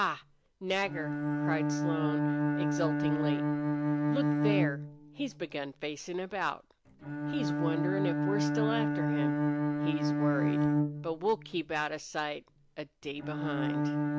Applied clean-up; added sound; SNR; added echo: none; Bowed string instrument; -5 dB; none.